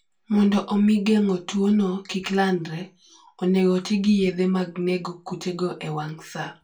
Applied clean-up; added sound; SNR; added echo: none; none; none; reverberation time 0.2 s.